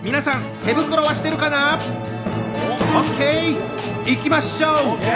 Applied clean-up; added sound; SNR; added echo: none; Acoustic guitar; 9 dB; none.